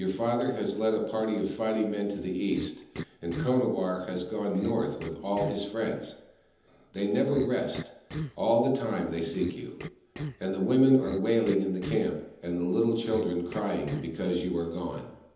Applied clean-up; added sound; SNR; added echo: none; Cough; 13 dB; reverberation time 0.9 s.